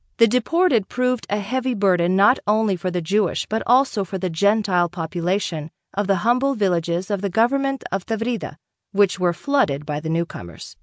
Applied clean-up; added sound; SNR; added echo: none; none; none; none.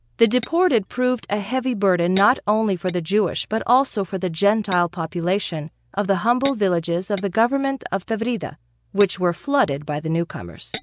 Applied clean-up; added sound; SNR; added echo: none; Tap / Glass; 18 dB; none.